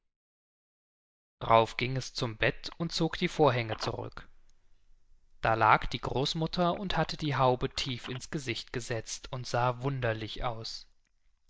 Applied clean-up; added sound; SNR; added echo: neural mask model DeepFilterNet 3.